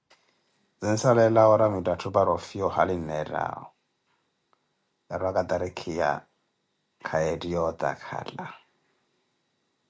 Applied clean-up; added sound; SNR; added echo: none; none; none; none.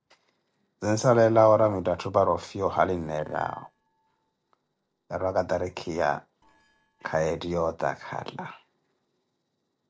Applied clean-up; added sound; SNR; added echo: neural separator model SepFormer DNS4.